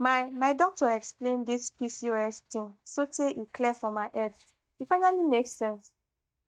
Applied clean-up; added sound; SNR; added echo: neural mask model DeepFilterNet 3.